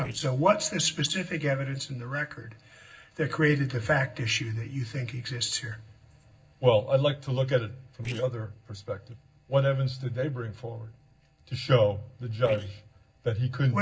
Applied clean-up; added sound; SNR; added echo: neural separator model SepFormer DNS4.